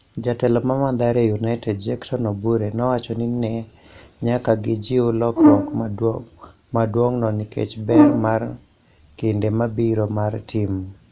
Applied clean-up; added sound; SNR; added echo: none; Brass instrument; -3 dB; none.